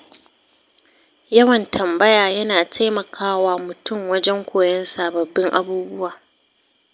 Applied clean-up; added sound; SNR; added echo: none; none; none; none.